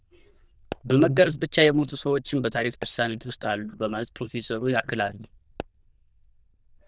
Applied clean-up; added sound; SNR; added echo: neural diffusion model UNIVERSE++.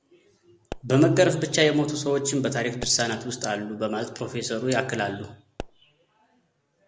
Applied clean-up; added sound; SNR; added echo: none; Explosion; 19 dB; none.